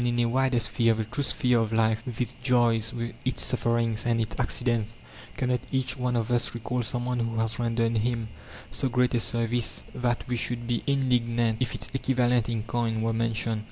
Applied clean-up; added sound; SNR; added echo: none; none; none; none.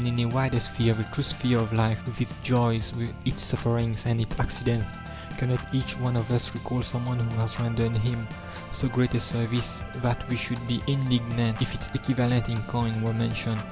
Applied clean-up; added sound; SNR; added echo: none; Organ; 12 dB; none.